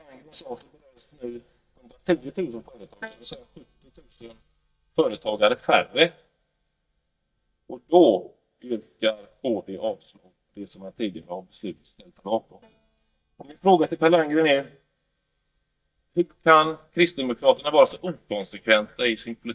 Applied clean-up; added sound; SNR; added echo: neural mask model DeepFilterNet 3.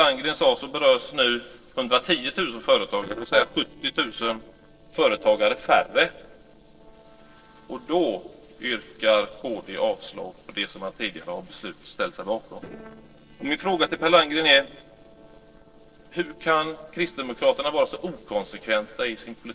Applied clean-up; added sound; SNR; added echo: neural separator model SepFormer DNS4.